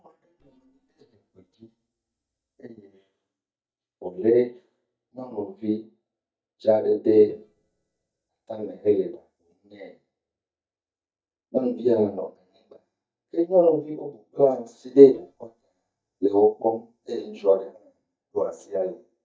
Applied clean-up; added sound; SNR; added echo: neural mask model DeepFilterNet 3.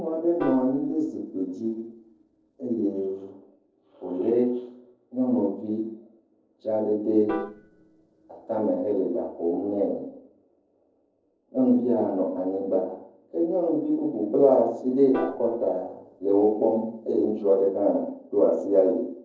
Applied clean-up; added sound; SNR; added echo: neural separator model SepFormer DNS4.